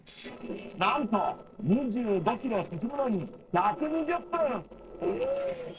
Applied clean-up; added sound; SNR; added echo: neural separator model SepFormer DNS4.